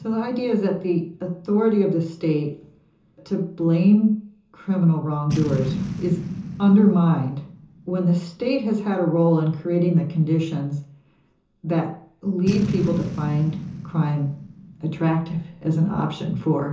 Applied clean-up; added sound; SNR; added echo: none; Boom; 12 dB; reverberation time 0.6 s.